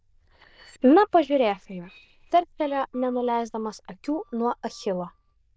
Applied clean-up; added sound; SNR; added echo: neural diffusion model UNIVERSE++.